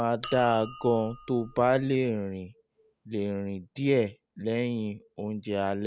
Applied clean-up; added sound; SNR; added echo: none; Chink, clink; 16 dB; none.